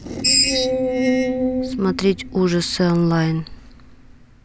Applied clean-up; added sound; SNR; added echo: none; Screech; 0 dB; none.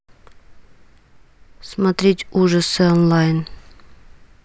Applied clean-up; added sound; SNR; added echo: none; none; none; none.